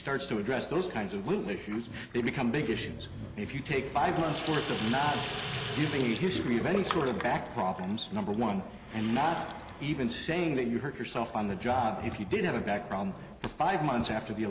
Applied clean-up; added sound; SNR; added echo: none; Sink (filling or washing) / Water tap, faucet; 9 dB; none.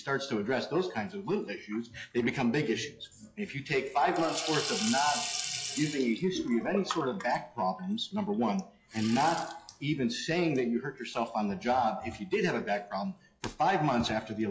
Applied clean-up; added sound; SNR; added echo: classical method log-MMSE.